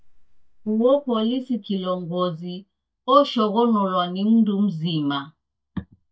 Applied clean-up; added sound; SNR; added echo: neural mask model DeepFilterNet 3.